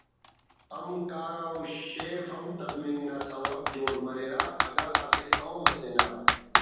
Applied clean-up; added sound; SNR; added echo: none; Computer keyboard; -4 dB; reverberation time 1.3 s.